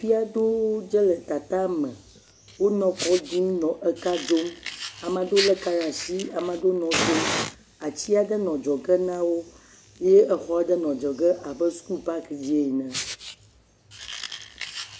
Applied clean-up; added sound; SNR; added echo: none; Fire; 11 dB; none.